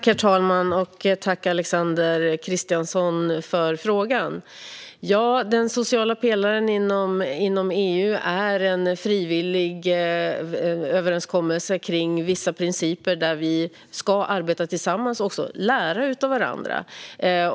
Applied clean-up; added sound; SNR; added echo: none; none; none; none.